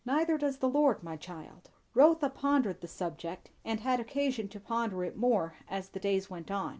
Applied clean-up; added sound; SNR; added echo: none; none; none; none.